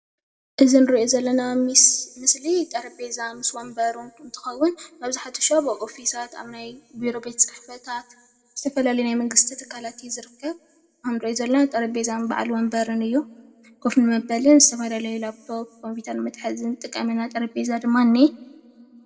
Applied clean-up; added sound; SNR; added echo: none; none; none; reverberation time 0.8 s.